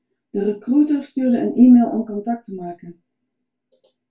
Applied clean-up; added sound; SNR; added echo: none; none; none; reverberation time 0.2 s.